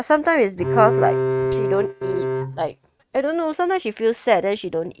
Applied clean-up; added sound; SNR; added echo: neural mask model RNNoise.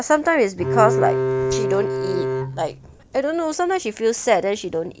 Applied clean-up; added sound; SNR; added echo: none; Bowed string instrument; 1 dB; none.